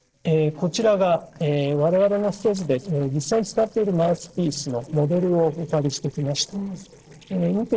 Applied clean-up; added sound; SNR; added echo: neural separator model SepFormer DNS4.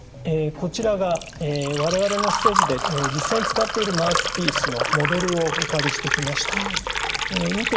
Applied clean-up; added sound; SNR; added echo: none; Liquid; 1 dB; reverberation time 2.0 s.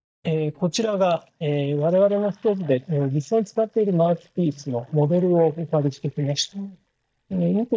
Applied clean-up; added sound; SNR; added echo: neural mask model DeepFilterNet 3.